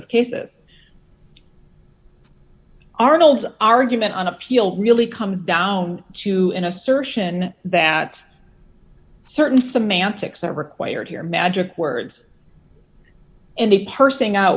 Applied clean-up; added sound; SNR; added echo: none; none; none; none.